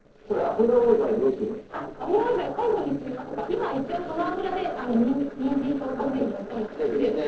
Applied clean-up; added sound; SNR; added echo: neural separator model SepFormer DNS4.